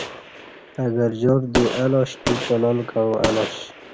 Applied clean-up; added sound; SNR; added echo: none; Gunshot, gunfire; 7 dB; none.